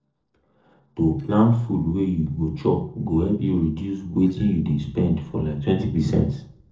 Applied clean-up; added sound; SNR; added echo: neural separator model SepFormer DNS4.